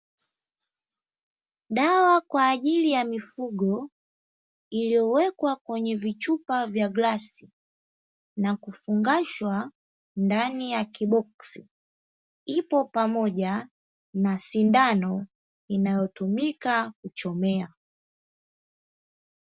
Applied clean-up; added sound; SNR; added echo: none; none; none; none.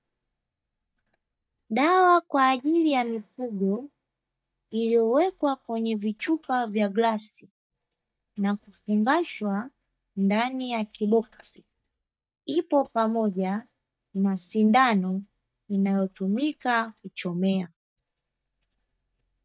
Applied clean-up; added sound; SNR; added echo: neural mask model DeepFilterNet 3.